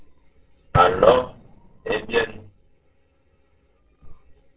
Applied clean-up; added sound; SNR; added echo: neural separator model SepFormer DNS4.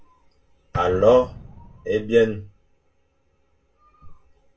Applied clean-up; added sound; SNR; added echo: none; Explosion; 17 dB; reverberation time 0.2 s.